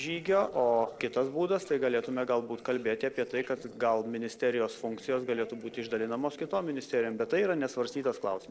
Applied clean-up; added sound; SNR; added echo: neural separator model SepFormer DNS4.